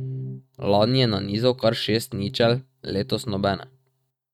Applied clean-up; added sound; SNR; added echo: neural mask model RNNoise.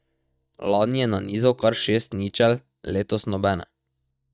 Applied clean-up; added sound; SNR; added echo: neural mask model DeepFilterNet 3.